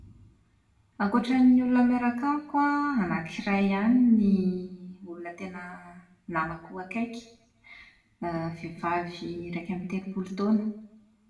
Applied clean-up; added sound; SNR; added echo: none; none; none; reverberation time 0.7 s.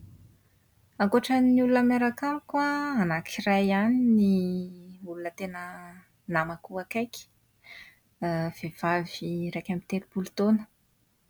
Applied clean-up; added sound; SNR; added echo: none; none; none; none.